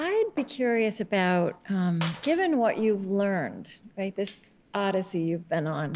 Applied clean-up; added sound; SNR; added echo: none; Gunshot, gunfire; 18 dB; none.